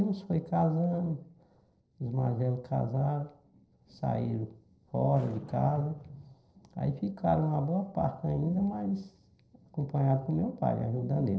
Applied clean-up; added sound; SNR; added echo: neural separator model SepFormer DNS4.